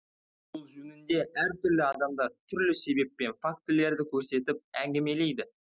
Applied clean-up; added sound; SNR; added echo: none; none; none; none.